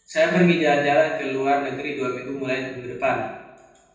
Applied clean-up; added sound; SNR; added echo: none; none; none; reverberation time 0.9 s.